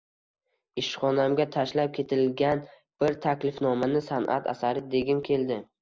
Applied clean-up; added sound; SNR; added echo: none; none; none; none.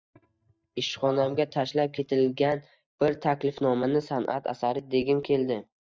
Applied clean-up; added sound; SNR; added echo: neural mask model DeepFilterNet 3.